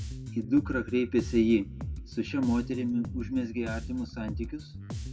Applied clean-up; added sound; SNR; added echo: none; Bass guitar; 8 dB; reverberation time 0.2 s.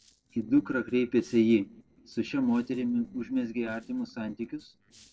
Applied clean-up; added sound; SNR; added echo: neural separator model SepFormer DNS4.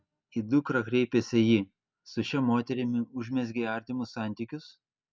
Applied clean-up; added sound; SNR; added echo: none; none; none; none.